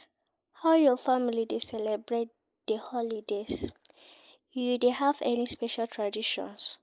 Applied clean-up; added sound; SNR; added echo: neural mask model Resemble Enhance denoiser.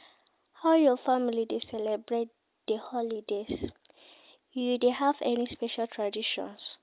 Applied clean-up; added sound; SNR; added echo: none; none; none; none.